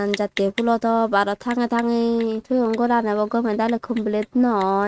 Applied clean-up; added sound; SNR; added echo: neural mask model RNNoise.